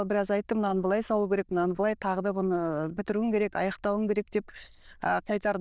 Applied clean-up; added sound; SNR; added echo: neural diffusion model UNIVERSE++.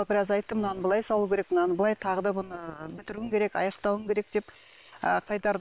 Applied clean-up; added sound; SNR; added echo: neural separator model SepFormer WHAM!.